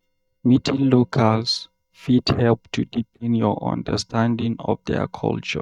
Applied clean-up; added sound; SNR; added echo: neural mask model DeepFilterNet 3.